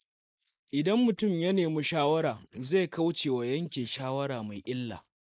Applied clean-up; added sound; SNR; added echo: neural mask model Resemble Enhance denoiser.